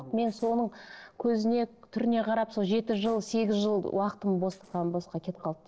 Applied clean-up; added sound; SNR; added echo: neural separator model SepFormer DNS4.